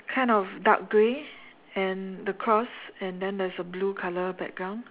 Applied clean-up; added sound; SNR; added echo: none; none; none; none.